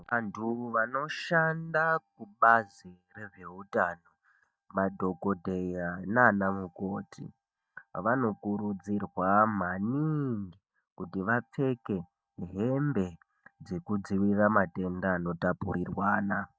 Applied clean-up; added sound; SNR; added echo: neural mask model DeepFilterNet 3.